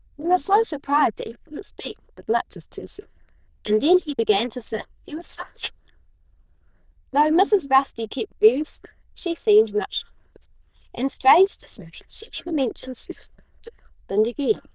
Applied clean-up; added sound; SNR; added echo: neural diffusion model UNIVERSE++.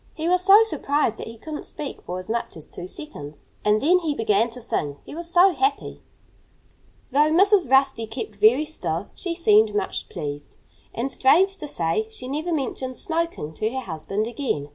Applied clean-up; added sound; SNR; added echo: none; none; none; none.